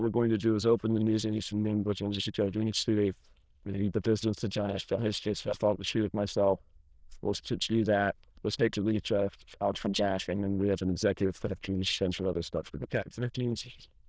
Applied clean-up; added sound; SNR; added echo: neural diffusion model UNIVERSE++.